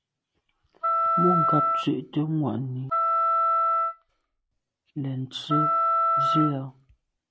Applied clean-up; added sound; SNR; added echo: none; Wind instrument, woodwind instrument; -5 dB; none.